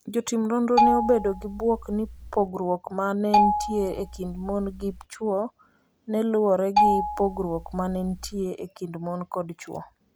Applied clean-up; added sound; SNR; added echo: none; Marimba, xylophone; 0 dB; none.